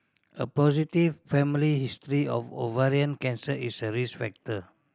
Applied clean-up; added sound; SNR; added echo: none; none; none; none.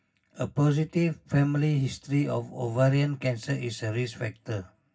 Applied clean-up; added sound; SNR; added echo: none; none; none; reverberation time 0.4 s.